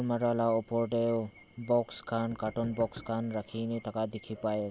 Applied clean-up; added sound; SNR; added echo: none; Knock; 19 dB; none.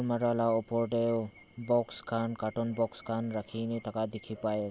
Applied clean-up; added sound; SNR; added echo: none; none; none; none.